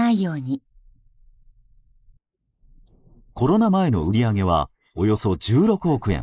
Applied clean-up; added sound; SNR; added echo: neural mask model Resemble Enhance denoiser.